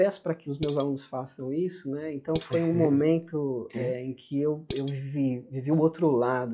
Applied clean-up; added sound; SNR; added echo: classical method log-MMSE.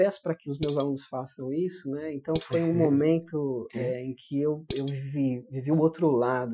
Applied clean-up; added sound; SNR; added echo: classical method Wiener filter.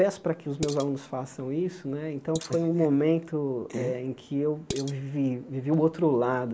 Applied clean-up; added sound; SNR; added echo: neural mask model Resemble Enhance denoiser.